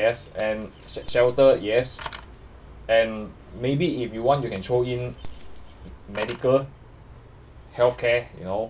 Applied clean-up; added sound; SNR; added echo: none; Keys jangling; 15 dB; none.